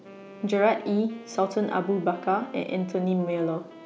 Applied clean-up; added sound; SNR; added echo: none; Wind instrument, woodwind instrument; 18 dB; none.